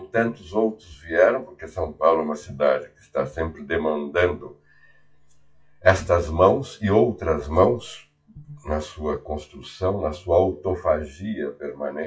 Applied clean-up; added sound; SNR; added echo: classical method WPE with log-MMSE.